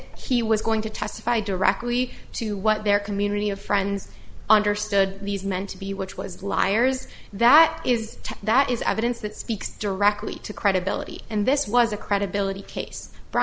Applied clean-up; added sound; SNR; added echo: none; none; none; none.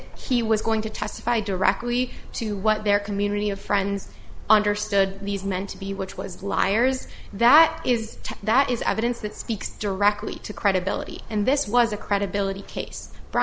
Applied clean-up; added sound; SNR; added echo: none; Fixed-wing aircraft, airplane; 17 dB; none.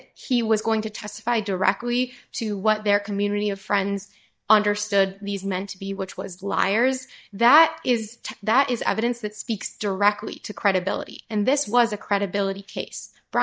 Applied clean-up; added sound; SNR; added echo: neural mask model DeepFilterNet 3.